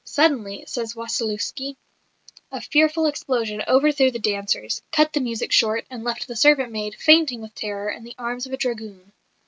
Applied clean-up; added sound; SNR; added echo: none; none; none; none.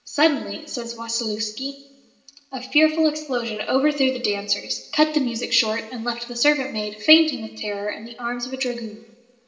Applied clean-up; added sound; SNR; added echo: none; none; none; reverberation time 1.4 s.